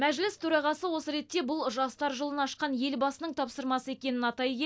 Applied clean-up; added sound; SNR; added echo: none; none; none; none.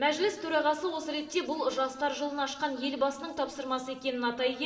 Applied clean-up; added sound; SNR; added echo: none; none; none; reverberation time 3.0 s.